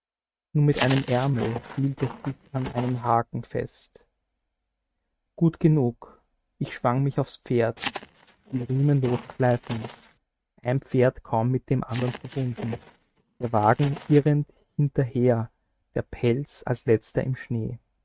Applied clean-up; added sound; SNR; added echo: neural mask model RNNoise.